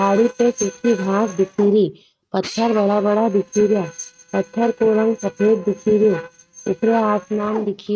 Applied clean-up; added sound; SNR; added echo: neural mask model RNNoise.